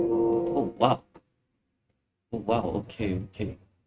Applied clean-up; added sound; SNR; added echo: neural mask model RNNoise.